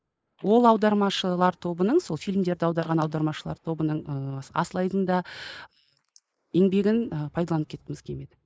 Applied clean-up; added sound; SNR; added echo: neural mask model Resemble Enhance denoiser.